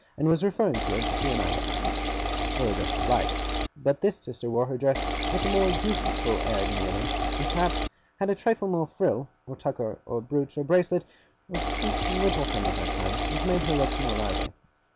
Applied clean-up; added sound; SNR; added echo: none; Liquid; -2 dB; none.